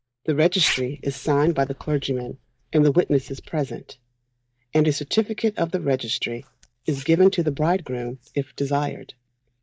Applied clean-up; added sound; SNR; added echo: neural mask model DeepFilterNet 3.